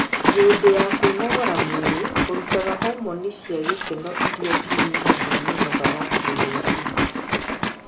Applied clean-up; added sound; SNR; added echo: none; Liquid; -2 dB; reverberation time 0.2 s.